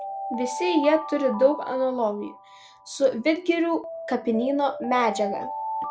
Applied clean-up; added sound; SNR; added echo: none; Alarm; 9 dB; none.